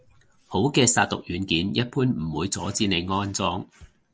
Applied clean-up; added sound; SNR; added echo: none; none; none; none.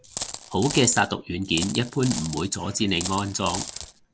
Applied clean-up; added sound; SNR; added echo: none; Coin (dropping); 9 dB; none.